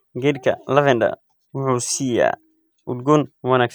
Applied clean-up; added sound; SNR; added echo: none; none; none; none.